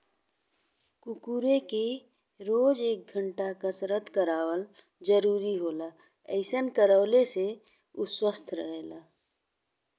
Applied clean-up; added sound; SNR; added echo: none; none; none; none.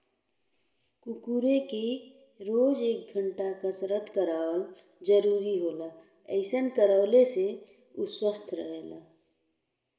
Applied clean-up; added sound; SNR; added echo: none; none; none; reverberation time 1.2 s.